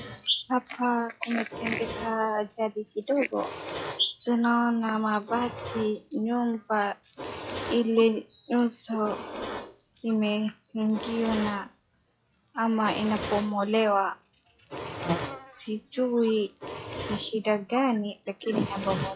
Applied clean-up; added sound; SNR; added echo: classical method log-MMSE.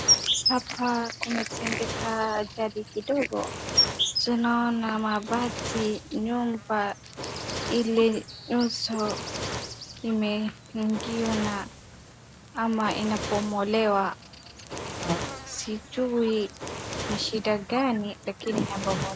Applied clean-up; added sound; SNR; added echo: none; Insect + Fire; 5 dB; none.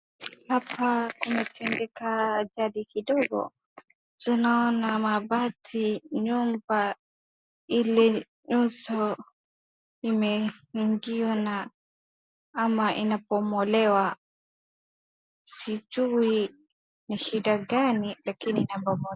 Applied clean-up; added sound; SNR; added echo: none; none; none; none.